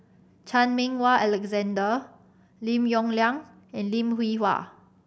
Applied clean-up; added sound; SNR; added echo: none; none; none; none.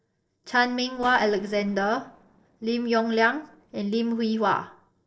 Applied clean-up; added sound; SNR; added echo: neural separator model SepFormer DNS4.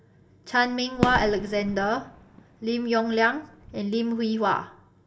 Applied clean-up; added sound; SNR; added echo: none; Fireworks; 7 dB; reverberation time 0.2 s.